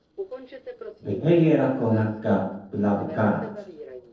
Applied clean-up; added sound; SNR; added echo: neural separator model SepFormer DNS4.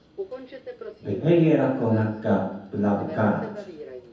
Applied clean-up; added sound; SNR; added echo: none; Subway, metro, underground; 14 dB; reverberation time 0.9 s.